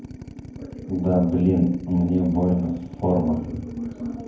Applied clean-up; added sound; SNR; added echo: none; Drill; 17 dB; reverberation time 0.9 s.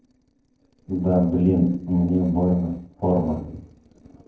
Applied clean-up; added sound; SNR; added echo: neural separator model SepFormer DNS4.